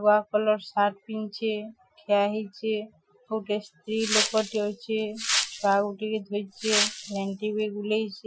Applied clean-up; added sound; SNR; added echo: classical method Wiener filter.